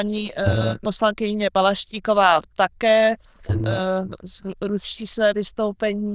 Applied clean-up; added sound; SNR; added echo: neural diffusion model UNIVERSE++.